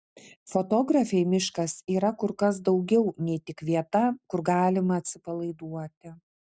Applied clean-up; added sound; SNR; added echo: none; none; none; none.